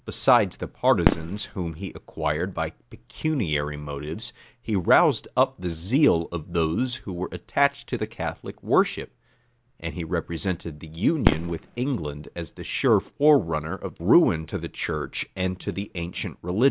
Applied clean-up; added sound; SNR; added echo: none; Fireworks; 5 dB; none.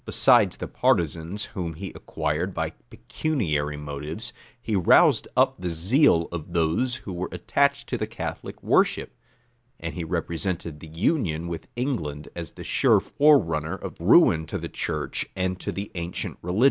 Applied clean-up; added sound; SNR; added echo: none; none; none; none.